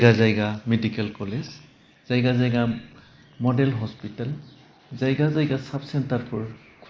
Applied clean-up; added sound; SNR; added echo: neural mask model Resemble Enhance denoiser.